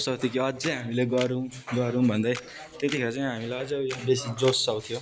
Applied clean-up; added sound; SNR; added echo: none; Camera; 17 dB; none.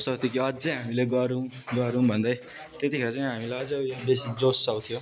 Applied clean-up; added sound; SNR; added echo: none; none; none; none.